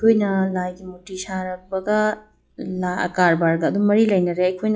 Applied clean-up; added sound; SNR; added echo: classical method log-MMSE.